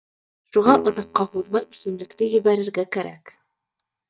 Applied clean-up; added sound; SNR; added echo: neural mask model DeepFilterNet 3.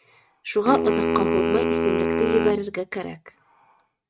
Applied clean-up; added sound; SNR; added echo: neural mask model RNNoise.